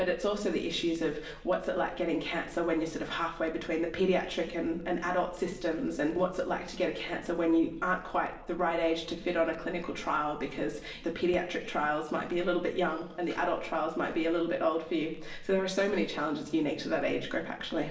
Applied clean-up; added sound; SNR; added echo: none; Crackle; 17 dB; reverberation time 0.9 s.